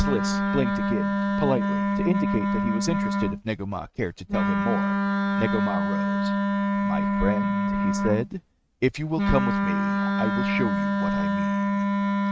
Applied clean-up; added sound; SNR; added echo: neural mask model RNNoise.